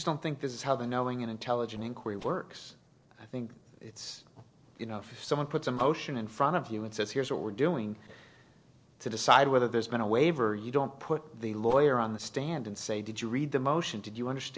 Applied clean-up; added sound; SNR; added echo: neural separator model SepFormer DNS4.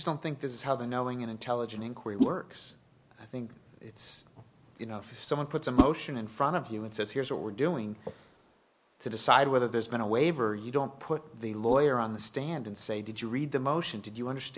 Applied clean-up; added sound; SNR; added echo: neural mask model Resemble Enhance denoiser.